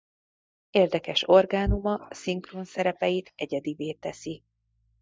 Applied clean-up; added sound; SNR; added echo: neural mask model DeepFilterNet 3.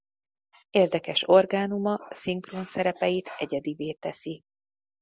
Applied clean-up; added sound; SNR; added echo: none; none; none; none.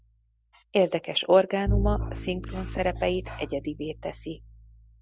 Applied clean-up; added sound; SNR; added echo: none; Bowed string instrument; 6 dB; none.